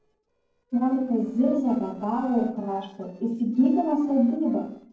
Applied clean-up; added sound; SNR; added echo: neural separator model SepFormer DNS4.